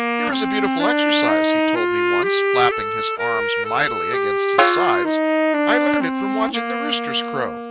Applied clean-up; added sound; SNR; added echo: none; Snare drum + Wind instrument, woodwind instrument; -5 dB; none.